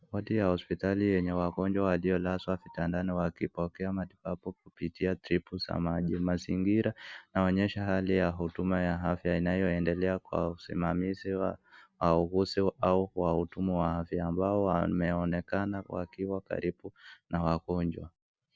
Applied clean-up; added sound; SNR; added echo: none; none; none; none.